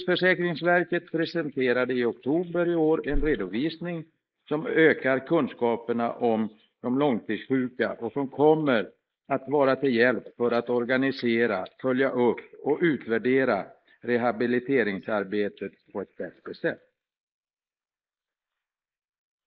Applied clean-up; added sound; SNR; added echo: neural mask model Resemble Enhance denoiser.